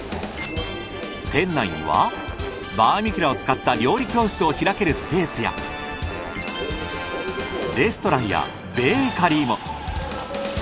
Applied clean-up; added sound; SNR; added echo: none; Subway, metro, underground; 12 dB; none.